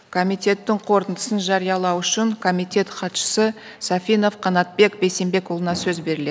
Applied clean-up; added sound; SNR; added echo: none; none; none; none.